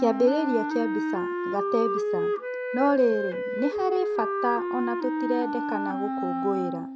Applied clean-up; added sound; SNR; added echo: none; Wind instrument, woodwind instrument; 1 dB; none.